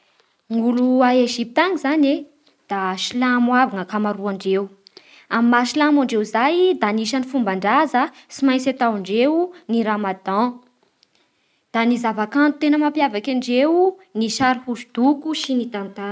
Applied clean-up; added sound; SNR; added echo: none; none; none; none.